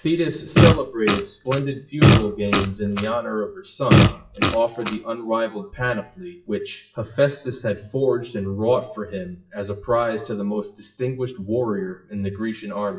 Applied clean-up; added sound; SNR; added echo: classical method WPE with log-MMSE.